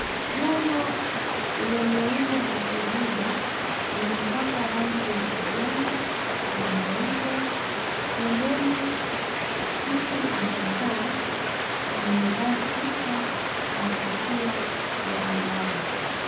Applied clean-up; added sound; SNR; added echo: none; Stream; -3 dB; reverberation time 0.6 s.